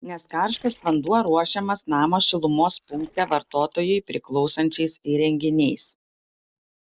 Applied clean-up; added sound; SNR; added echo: neural separator model SepFormer DNS4.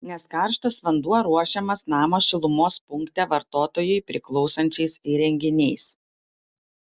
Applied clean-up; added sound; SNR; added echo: none; none; none; none.